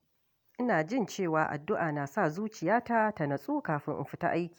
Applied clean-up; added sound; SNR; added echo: none; none; none; none.